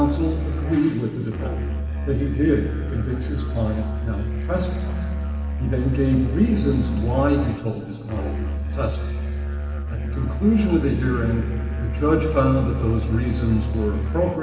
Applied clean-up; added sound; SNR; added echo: none; Musical instrument; 2 dB; reverberation time 2.4 s.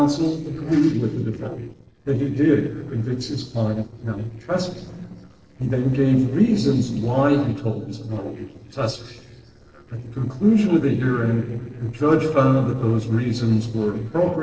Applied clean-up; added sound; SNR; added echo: neural separator model SepFormer DNS4.